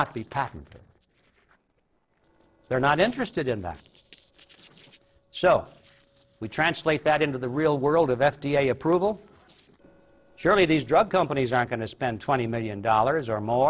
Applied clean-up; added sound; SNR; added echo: neural separator model SepFormer DNS4.